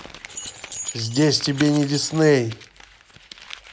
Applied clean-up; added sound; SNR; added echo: none; Keys jangling + Crumpling, crinkling; 13 dB; none.